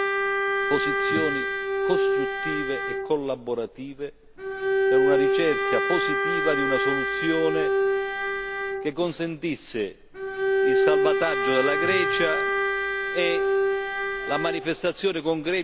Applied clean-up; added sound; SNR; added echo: none; Bowed string instrument; -3 dB; none.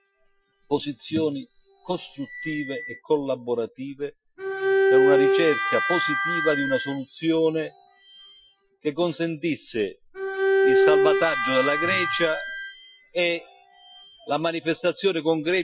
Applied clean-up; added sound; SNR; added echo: classical method Wiener filter.